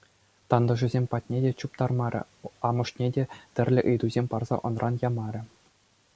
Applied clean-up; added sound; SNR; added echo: none; none; none; none.